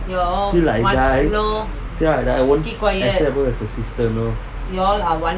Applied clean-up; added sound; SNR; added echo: none; none; none; none.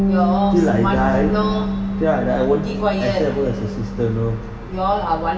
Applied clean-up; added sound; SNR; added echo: none; Bass guitar; 3 dB; reverberation time 2.7 s.